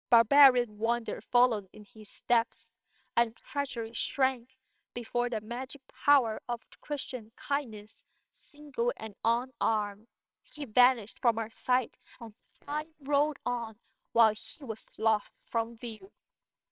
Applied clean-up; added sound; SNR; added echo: neural separator model SepFormer WHAMR!.